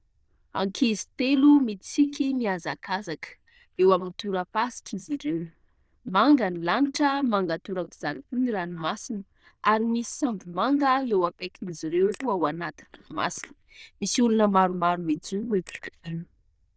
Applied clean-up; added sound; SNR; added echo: neural diffusion model UNIVERSE++.